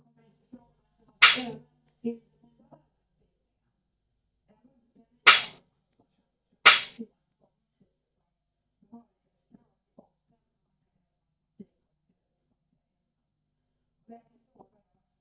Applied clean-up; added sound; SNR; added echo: neural mask model DeepFilterNet 3.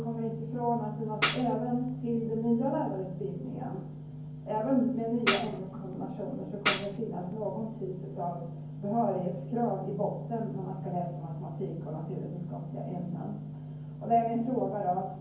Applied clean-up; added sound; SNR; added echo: none; Tambourine; 4 dB; reverberation time 0.9 s.